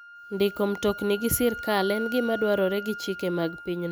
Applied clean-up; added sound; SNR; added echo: none; Wind instrument, woodwind instrument; 11 dB; none.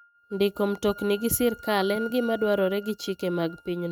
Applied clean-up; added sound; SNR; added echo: neural mask model RNNoise.